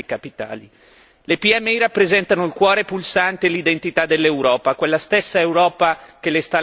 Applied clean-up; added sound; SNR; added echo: none; none; none; none.